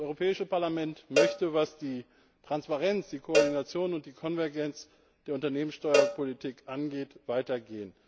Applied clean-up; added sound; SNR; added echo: none; Cowbell; 1 dB; none.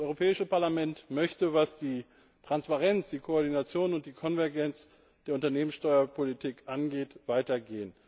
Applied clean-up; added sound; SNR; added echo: none; none; none; none.